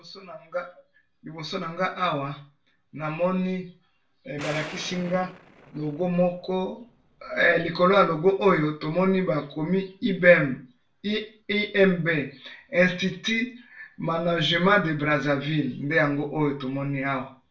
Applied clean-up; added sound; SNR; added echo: neural separator model SepFormer DNS4.